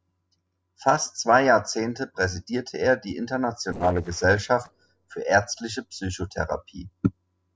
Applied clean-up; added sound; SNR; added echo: neural separator model SepFormer DNS4.